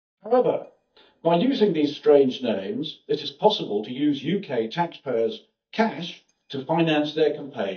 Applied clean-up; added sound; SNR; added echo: neural mask model DeepFilterNet 3.